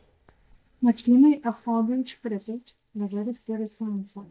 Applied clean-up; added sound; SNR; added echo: neural mask model DeepFilterNet 3.